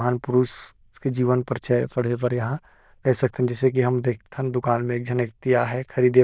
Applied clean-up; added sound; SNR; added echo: neural diffusion model UNIVERSE++.